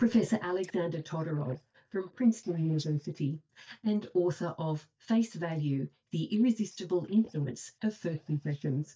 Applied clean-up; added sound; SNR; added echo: neural mask model DeepFilterNet 3.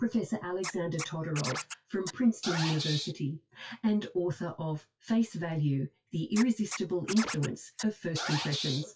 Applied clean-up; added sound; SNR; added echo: classical method WPE with log-MMSE.